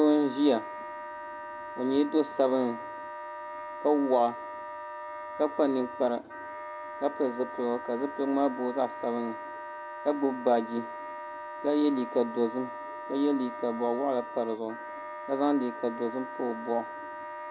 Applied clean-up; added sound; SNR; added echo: none; Wind instrument, woodwind instrument; 10 dB; none.